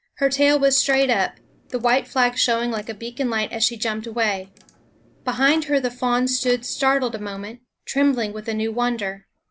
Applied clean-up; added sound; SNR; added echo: neural separator model SepFormer DNS4.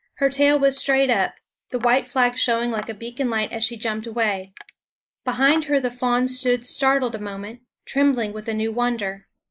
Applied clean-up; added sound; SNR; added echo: neural mask model Resemble Enhance denoiser.